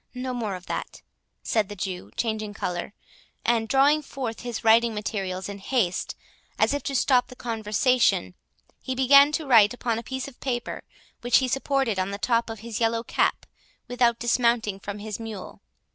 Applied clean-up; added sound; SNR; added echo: none; none; none; none.